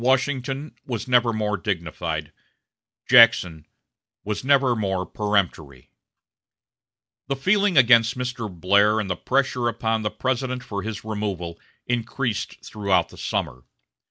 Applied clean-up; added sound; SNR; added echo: none; none; none; none.